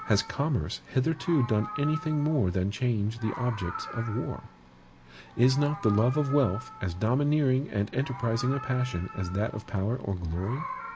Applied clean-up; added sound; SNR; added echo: none; Meow; 14 dB; none.